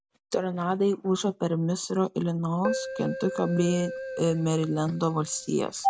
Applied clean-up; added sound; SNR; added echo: none; Keyboard (musical); 9 dB; none.